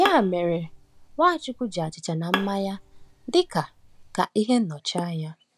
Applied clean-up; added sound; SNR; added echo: none; Bowed string instrument; 10 dB; none.